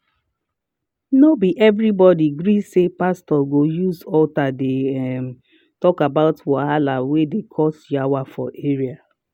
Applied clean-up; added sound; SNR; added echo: none; none; none; none.